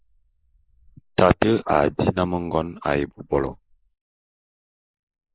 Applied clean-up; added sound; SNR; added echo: neural mask model Resemble Enhance denoiser.